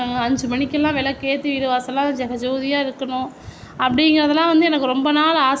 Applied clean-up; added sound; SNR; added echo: none; none; none; none.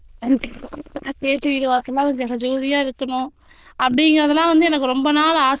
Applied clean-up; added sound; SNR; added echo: neural diffusion model UNIVERSE++.